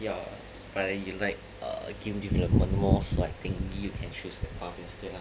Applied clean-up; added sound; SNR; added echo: none; none; none; none.